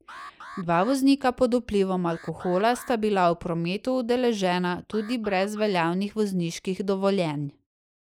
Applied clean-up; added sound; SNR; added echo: neural mask model Resemble Enhance denoiser.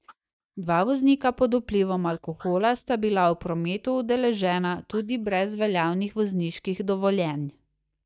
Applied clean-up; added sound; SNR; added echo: neural mask model DeepFilterNet 3.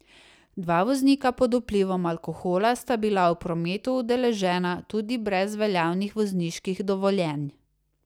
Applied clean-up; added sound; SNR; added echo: none; none; none; none.